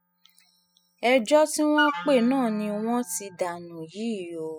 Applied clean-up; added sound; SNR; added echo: classical method spectral subtraction.